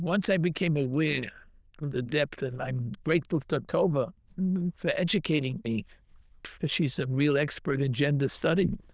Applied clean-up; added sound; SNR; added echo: neural diffusion model UNIVERSE++.